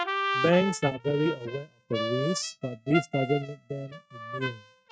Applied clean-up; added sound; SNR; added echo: neural mask model RNNoise.